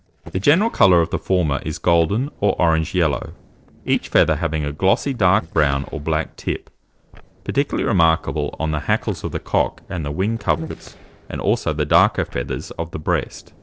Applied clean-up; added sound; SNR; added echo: neural separator model SepFormer DNS4.